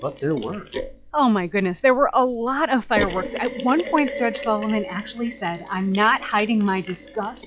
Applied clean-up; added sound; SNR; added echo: classical method log-MMSE.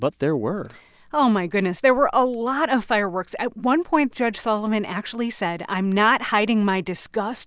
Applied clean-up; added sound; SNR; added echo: none; none; none; none.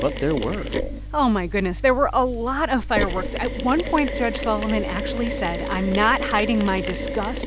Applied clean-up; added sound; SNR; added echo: none; Mechanisms; 5 dB; none.